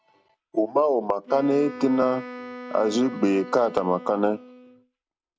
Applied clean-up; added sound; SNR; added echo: none; Wind instrument, woodwind instrument; 16 dB; none.